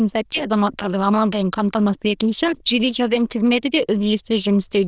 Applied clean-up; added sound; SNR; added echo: neural diffusion model UNIVERSE++.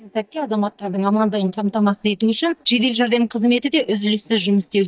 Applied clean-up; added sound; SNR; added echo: neural mask model DeepFilterNet 3.